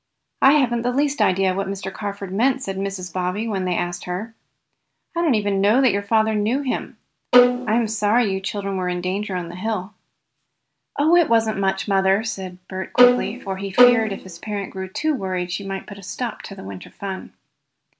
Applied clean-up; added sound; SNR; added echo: none; Bowed string instrument; -5 dB; none.